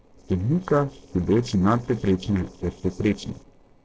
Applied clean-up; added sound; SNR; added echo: neural separator model SepFormer DNS4.